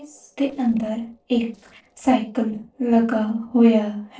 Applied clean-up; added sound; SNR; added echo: neural separator model SepFormer DNS4.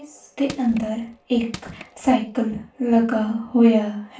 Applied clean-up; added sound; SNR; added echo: none; Crushing; 19 dB; reverberation time 0.3 s.